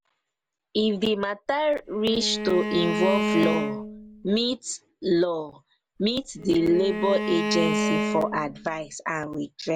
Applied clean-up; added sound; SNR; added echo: none; Bowed string instrument; 3 dB; none.